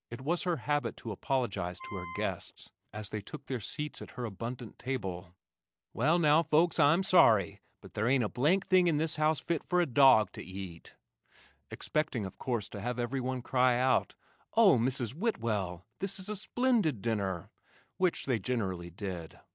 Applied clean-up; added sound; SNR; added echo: none; Wind instrument, woodwind instrument; 13 dB; none.